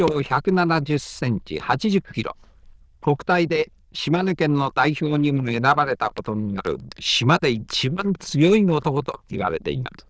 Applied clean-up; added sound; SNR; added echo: neural diffusion model UNIVERSE++.